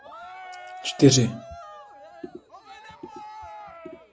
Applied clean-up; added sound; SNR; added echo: none; Cheering; 15 dB; none.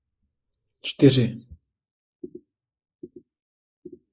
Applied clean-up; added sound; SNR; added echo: neural mask model Resemble Enhance denoiser.